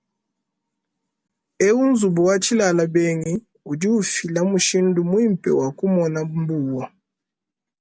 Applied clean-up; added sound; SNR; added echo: none; none; none; none.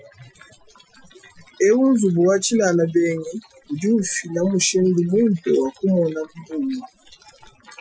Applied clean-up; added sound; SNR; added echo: classical method Wiener filter.